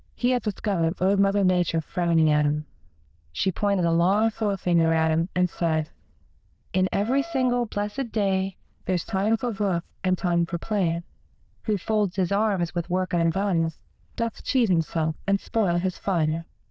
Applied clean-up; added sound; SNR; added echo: neural diffusion model UNIVERSE++.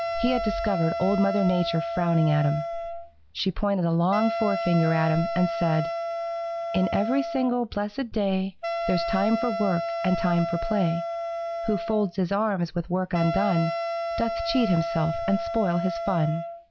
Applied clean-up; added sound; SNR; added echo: none; Wind instrument, woodwind instrument; 5 dB; none.